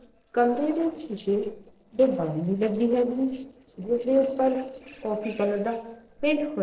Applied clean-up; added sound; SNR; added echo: neural separator model SepFormer DNS4.